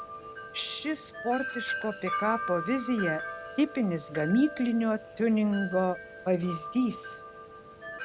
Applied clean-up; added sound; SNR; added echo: none; Wind chime; 9 dB; none.